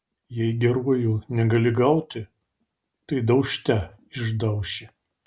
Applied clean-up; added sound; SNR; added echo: none; none; none; none.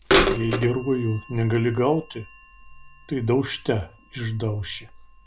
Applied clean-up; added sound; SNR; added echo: none; Bird vocalization, bird call, bird song / Telephone; 3 dB; none.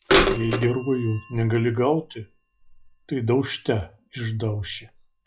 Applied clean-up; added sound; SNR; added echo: classical method log-MMSE.